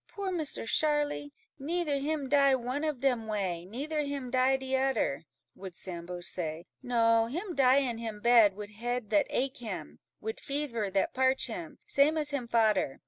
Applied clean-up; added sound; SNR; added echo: none; none; none; none.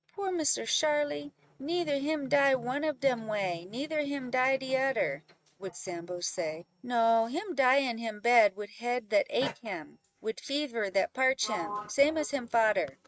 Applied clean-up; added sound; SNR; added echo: neural mask model RNNoise.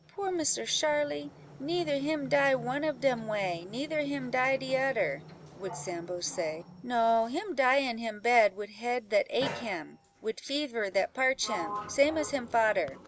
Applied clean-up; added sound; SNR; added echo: none; Sliding door; 15 dB; none.